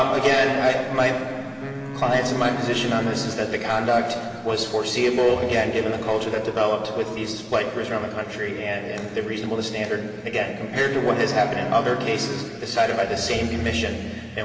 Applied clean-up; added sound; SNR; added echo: none; Wind instrument, woodwind instrument; 11 dB; reverberation time 2.7 s.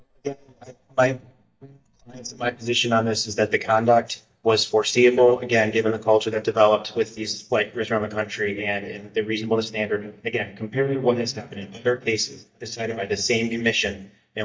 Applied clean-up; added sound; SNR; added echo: neural mask model DeepFilterNet 3.